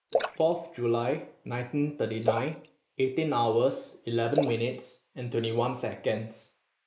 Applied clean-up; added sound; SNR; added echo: neural mask model Resemble Enhance denoiser.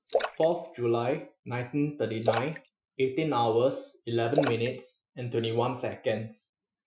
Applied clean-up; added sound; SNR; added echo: classical method Wiener filter.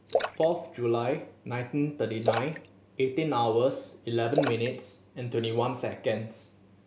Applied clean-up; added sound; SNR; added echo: none; Splash, splatter; 7 dB; none.